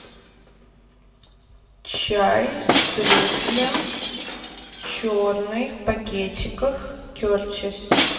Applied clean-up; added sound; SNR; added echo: none; Shatter; -2 dB; reverberation time 2.3 s.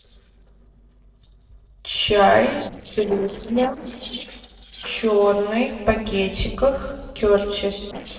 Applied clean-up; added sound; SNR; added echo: neural separator model SepFormer DNS4.